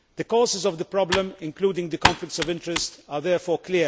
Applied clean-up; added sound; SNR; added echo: none; Computer keyboard; 5 dB; none.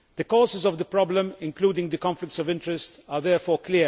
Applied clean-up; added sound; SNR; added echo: none; none; none; none.